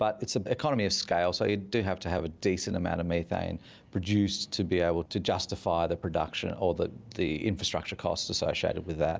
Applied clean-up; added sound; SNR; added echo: none; none; none; none.